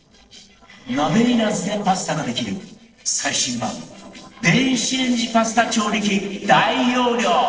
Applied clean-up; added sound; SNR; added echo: neural separator model SepFormer DNS4.